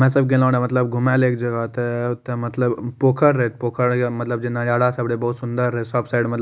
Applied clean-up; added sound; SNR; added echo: none; none; none; none.